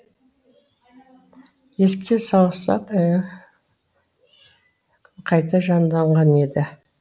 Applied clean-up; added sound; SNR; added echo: none; none; none; none.